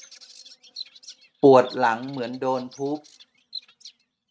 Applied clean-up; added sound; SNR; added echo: neural mask model RNNoise.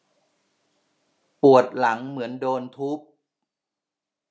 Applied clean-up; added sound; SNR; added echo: none; none; none; none.